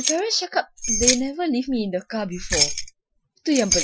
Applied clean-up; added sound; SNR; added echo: classical method Wiener filter.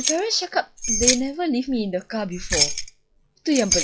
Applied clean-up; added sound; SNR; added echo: classical method log-MMSE.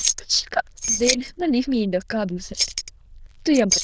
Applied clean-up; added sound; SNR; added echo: neural diffusion model UNIVERSE++.